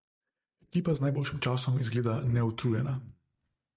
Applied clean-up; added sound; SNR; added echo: neural mask model DeepFilterNet 3.